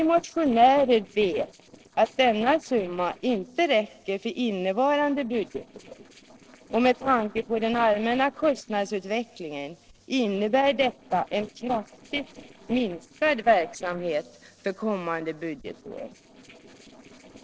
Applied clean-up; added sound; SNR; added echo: neural separator model SepFormer DNS4.